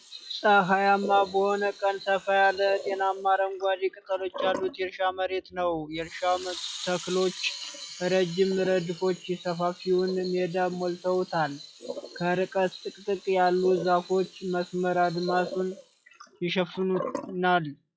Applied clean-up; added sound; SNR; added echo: classical method log-MMSE.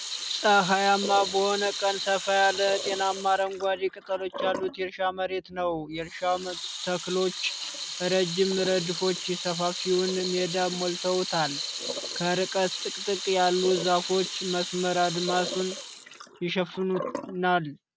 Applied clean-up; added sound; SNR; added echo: none; Sink (filling or washing) / Water tap, faucet; 8 dB; none.